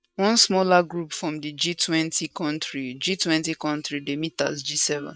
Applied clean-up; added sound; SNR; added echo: neural mask model DeepFilterNet 3.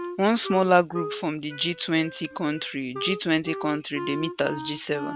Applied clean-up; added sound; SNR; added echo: none; Wind instrument, woodwind instrument; 12 dB; none.